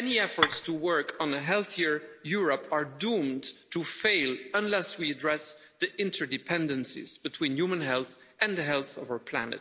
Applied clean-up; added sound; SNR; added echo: none; Dishes, pots, and pans / Chink, clink; -1 dB; none.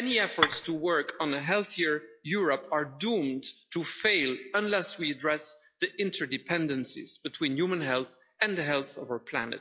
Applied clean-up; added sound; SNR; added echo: classical method log-MMSE.